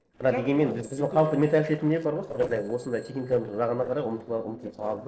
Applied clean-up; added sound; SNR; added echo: neural separator model SepFormer DNS4.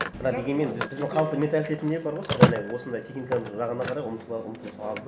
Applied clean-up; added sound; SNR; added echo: none; Telephone; 2 dB; none.